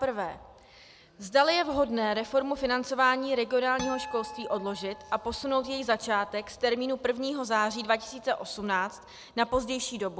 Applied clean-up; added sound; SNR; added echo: none; Harp; 14 dB; none.